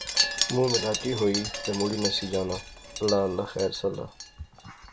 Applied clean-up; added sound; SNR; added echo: none; Wind chime; 4 dB; none.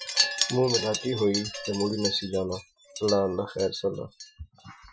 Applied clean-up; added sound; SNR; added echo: classical method Wiener filter.